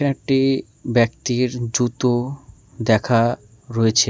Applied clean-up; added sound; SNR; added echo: none; none; none; none.